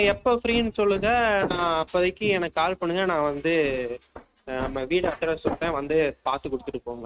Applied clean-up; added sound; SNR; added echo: neural mask model RNNoise.